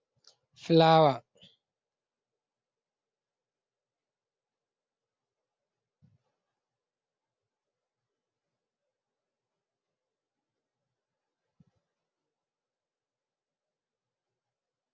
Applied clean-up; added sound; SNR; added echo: none; none; none; none.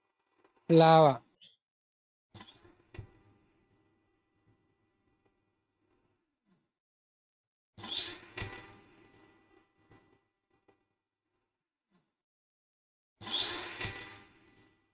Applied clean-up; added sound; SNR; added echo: neural mask model RNNoise.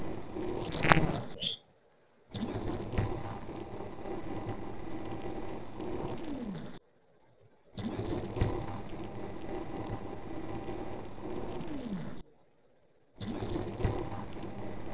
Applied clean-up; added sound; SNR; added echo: neural separator model SepFormer DNS4.